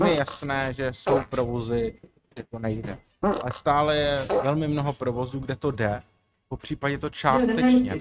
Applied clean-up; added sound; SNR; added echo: neural mask model RNNoise.